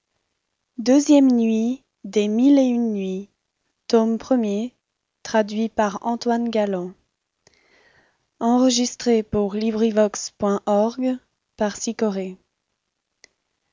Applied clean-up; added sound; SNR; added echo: none; none; none; none.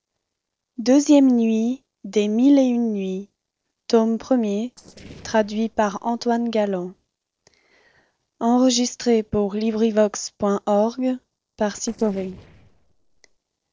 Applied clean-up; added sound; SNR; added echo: neural separator model SepFormer DNS4.